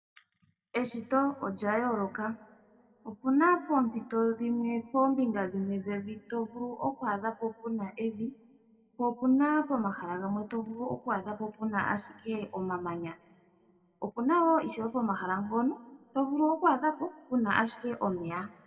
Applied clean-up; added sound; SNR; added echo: none; none; none; reverberation time 0.9 s.